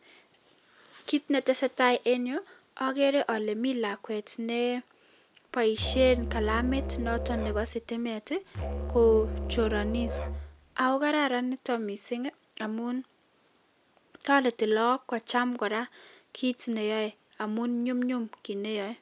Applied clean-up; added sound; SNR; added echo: none; Musical instrument; 6 dB; none.